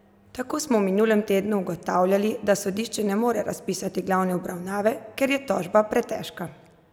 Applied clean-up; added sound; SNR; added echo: none; none; none; none.